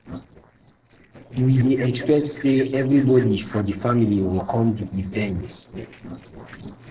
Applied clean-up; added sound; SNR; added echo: neural separator model SepFormer DNS4.